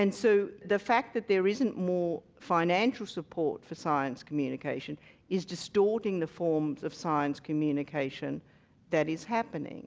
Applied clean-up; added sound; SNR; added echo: none; none; none; none.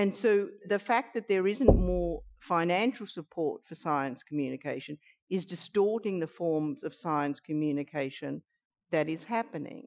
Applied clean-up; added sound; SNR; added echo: classical method Wiener filter.